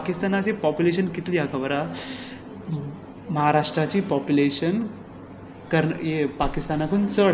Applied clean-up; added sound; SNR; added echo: none; Slam; 19 dB; none.